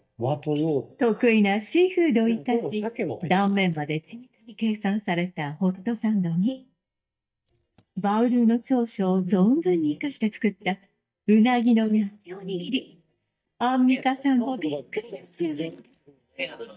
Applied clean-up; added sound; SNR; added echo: neural mask model DeepFilterNet 3.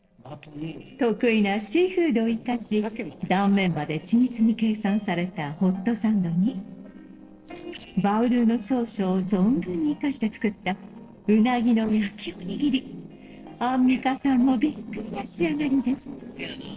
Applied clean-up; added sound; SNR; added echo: neural separator model SepFormer DNS4.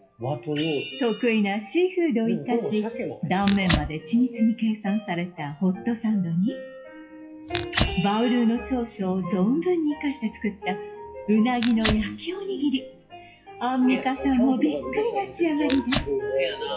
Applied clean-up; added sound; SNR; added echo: classical method WPE with log-MMSE.